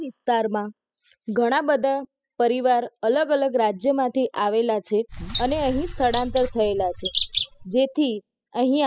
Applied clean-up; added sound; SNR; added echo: classical method spectral subtraction.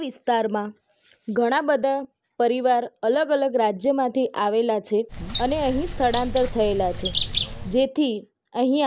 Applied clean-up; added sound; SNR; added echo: none; Bird; 2 dB; none.